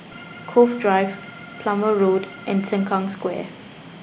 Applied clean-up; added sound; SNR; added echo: none; Organ; 20 dB; none.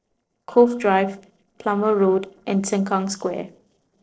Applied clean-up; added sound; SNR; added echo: neural separator model SepFormer DNS4.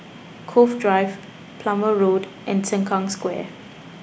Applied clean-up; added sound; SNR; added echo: none; none; none; none.